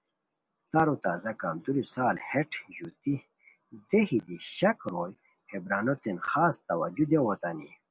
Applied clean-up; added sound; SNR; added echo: none; none; none; none.